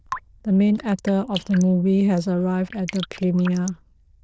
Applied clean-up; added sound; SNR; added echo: neural diffusion model UNIVERSE++.